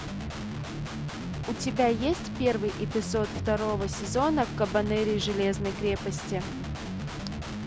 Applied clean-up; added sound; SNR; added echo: none; Guitar; 4 dB; none.